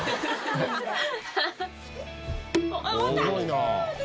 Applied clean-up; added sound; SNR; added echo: none; none; none; none.